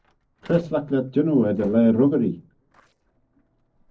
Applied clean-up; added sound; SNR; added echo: neural separator model SepFormer DNS4.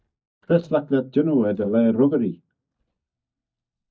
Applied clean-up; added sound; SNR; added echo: neural mask model DeepFilterNet 3.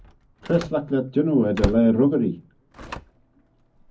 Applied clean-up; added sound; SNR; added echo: none; Slam; 12 dB; reverberation time 0.4 s.